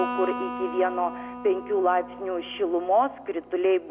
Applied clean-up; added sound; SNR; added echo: none; Electric guitar; 10 dB; none.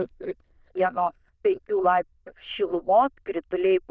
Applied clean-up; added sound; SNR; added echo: neural diffusion model UNIVERSE++.